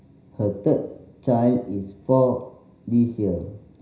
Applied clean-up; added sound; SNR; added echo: none; none; none; reverberation time 0.5 s.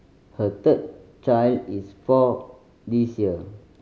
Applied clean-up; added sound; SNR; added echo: none; none; none; none.